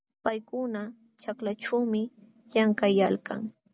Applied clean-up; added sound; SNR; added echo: none; none; none; none.